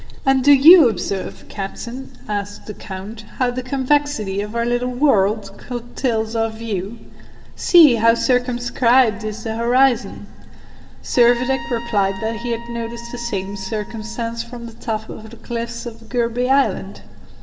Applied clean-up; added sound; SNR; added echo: none; Trumpet; 15 dB; reverberation time 2.4 s.